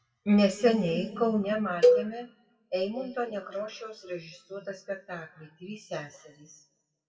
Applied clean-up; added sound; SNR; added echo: classical method WPE with log-MMSE.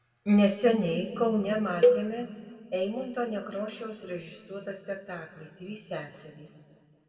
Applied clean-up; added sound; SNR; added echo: none; Cowbell; -2 dB; reverberation time 1.9 s.